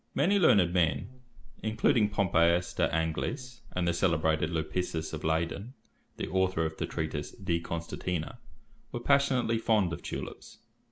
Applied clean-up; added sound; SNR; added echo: none; Buzz; 13 dB; none.